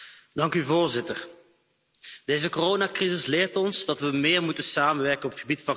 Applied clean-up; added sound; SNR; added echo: none; none; none; none.